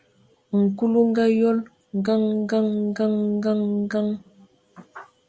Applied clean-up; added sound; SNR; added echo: none; none; none; none.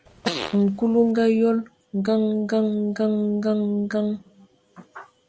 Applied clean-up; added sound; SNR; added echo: none; Fart; 9 dB; none.